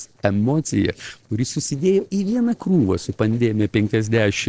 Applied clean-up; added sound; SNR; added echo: neural separator model SepFormer DNS4.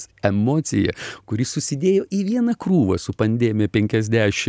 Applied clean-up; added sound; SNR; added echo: none; none; none; none.